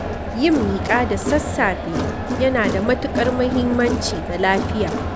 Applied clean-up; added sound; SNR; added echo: none; Crowd; 4 dB; none.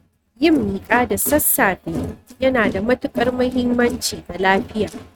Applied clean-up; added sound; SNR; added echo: neural mask model RNNoise.